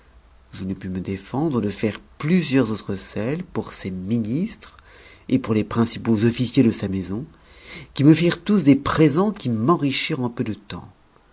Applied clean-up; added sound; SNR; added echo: none; none; none; none.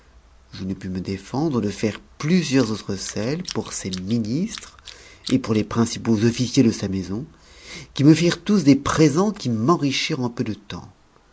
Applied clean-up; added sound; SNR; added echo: none; Tools; 18 dB; none.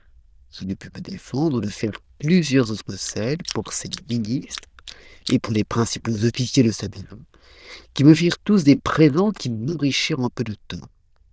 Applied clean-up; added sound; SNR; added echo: neural diffusion model UNIVERSE++.